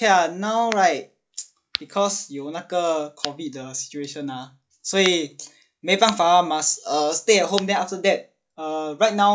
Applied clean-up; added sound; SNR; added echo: classical method log-MMSE.